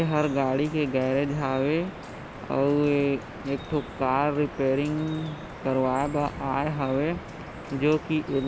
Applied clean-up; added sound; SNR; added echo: none; Drip; 13 dB; none.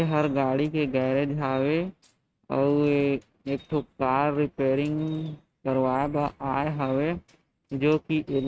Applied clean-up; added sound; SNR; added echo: neural mask model RNNoise.